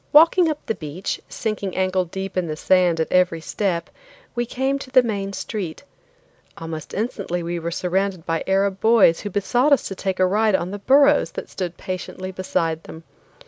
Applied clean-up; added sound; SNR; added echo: none; none; none; none.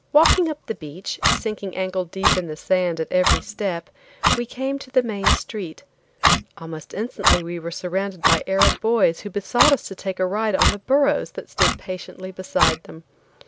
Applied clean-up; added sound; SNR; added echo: none; Clock; 1 dB; none.